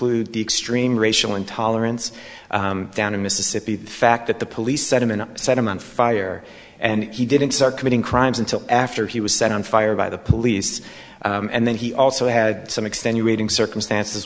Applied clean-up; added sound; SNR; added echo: none; none; none; none.